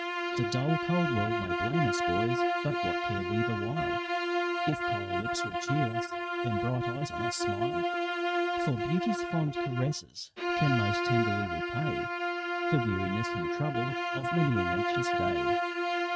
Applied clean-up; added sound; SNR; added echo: neural mask model RNNoise.